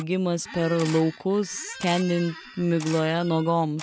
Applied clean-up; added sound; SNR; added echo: none; Camera + Squeak; 16 dB; none.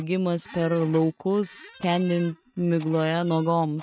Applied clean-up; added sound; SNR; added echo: neural mask model RNNoise.